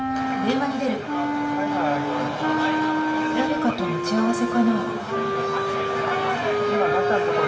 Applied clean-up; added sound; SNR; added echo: none; Wind instrument, woodwind instrument; 0 dB; reverberation time 1.5 s.